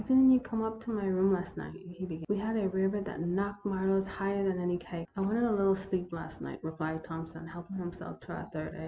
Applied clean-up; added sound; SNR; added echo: none; none; none; none.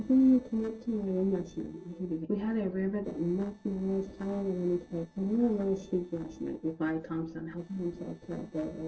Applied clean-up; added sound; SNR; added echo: neural separator model SepFormer DNS4.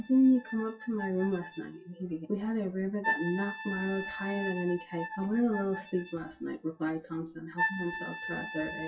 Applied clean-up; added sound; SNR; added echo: classical method WPE with log-MMSE.